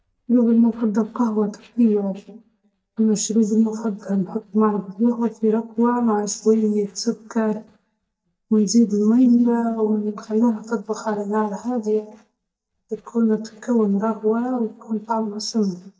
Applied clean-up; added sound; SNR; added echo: neural mask model DeepFilterNet 3.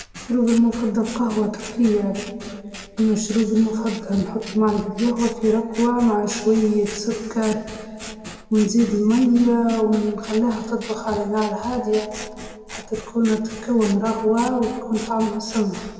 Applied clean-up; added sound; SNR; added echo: none; Scissors; 17 dB; reverberation time 2.0 s.